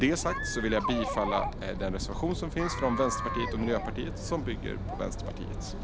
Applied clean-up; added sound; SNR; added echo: none; Chatter; 2 dB; none.